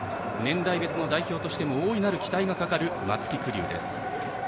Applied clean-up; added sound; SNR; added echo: none; Chatter / Subway, metro, underground; 10 dB; none.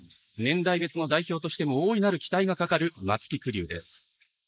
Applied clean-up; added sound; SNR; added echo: neural mask model Resemble Enhance denoiser.